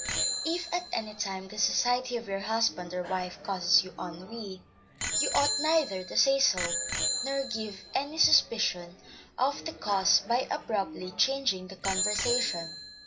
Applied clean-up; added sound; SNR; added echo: none; Bicycle bell; 6 dB; reverberation time 0.5 s.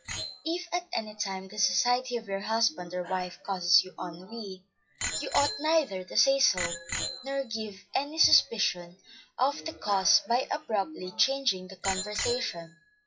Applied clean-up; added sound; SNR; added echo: classical method WPE with log-MMSE.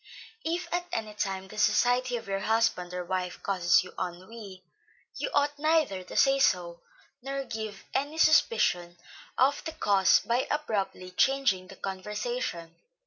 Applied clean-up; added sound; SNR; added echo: none; none; none; none.